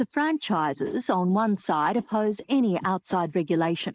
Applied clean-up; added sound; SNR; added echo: neural mask model Resemble Enhance denoiser.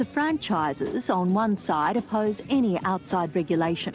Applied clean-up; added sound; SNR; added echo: none; none; none; none.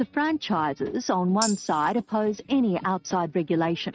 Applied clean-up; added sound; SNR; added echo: neural mask model RNNoise.